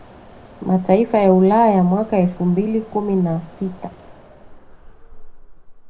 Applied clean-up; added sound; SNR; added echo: none; Mechanisms; 19 dB; reverberation time 0.4 s.